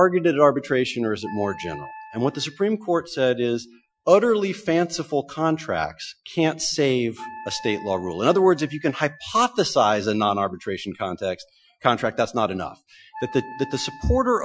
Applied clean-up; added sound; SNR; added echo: classical method Wiener filter.